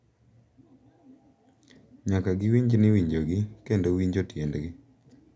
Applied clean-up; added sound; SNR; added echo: none; none; none; none.